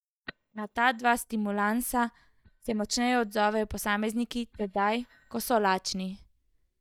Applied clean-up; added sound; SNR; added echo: neural mask model DeepFilterNet 3.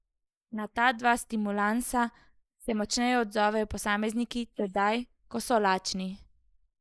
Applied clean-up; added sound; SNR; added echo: neural mask model Resemble Enhance denoiser.